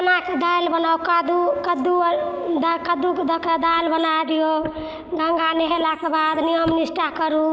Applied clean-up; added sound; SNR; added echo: neural mask model Resemble Enhance denoiser.